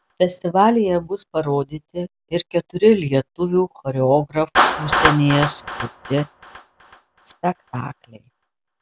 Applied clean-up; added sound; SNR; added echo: none; Clapping; 6 dB; none.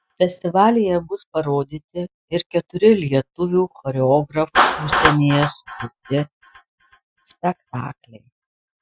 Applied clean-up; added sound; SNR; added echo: classical method Wiener filter.